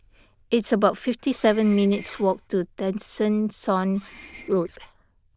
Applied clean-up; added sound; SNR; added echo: neural diffusion model UNIVERSE++.